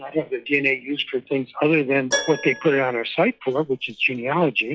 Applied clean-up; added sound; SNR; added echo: classical method log-MMSE.